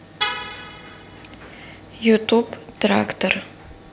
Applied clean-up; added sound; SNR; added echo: none; Vehicle horn, car horn, honking; 9 dB; none.